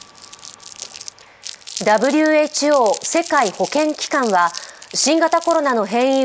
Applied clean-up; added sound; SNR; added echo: none; Crumpling, crinkling; 17 dB; none.